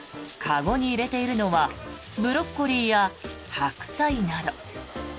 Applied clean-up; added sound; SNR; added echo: none; none; none; none.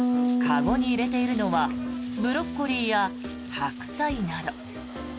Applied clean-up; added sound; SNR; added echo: none; Bass guitar; 0 dB; none.